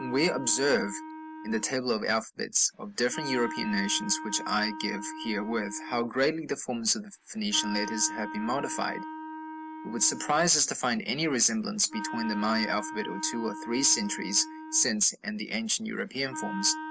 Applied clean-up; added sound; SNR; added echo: none; Wind instrument, woodwind instrument; 11 dB; none.